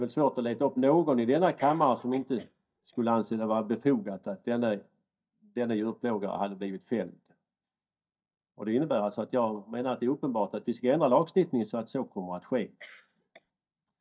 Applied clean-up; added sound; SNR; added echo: neural mask model DeepFilterNet 3.